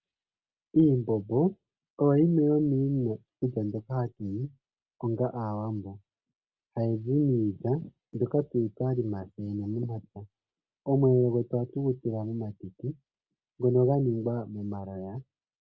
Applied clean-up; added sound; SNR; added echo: none; none; none; none.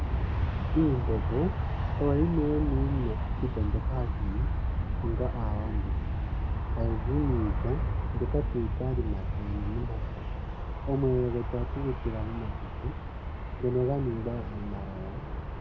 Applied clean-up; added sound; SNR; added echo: none; Aircraft; -2 dB; none.